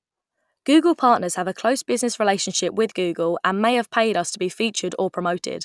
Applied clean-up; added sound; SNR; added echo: none; none; none; none.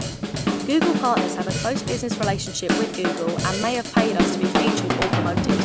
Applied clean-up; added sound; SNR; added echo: none; Drum / Drum kit; -3 dB; none.